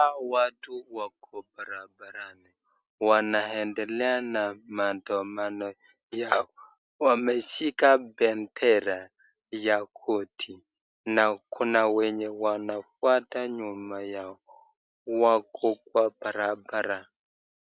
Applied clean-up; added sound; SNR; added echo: none; none; none; none.